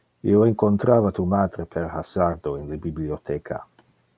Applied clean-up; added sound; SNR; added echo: none; none; none; none.